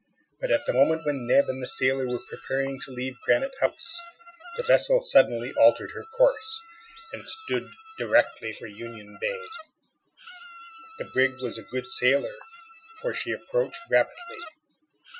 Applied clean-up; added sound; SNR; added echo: classical method Wiener filter.